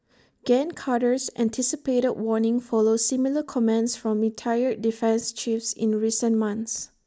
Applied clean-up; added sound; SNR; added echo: none; none; none; none.